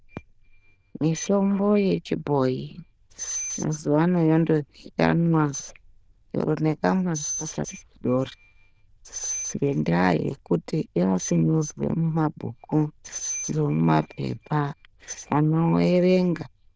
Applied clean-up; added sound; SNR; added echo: neural diffusion model UNIVERSE++.